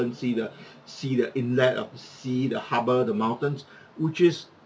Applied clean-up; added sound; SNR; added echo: none; none; none; none.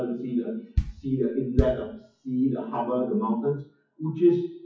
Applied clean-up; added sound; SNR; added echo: classical method WPE with log-MMSE.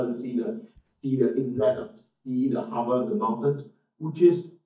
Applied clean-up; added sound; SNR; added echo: neural mask model DeepFilterNet 3.